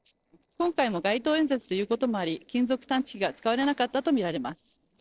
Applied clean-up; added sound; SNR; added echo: neural separator model SepFormer DNS4.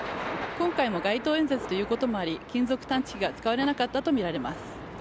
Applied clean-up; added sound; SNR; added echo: none; Thunder / Rain; 10 dB; none.